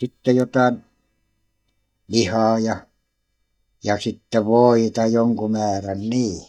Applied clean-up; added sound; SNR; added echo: neural mask model DeepFilterNet 3.